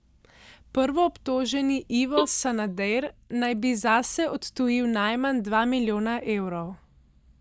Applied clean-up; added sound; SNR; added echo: neural mask model DeepFilterNet 3.